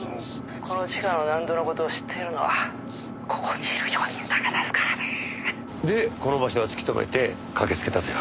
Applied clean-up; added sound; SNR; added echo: none; Engine; 11 dB; none.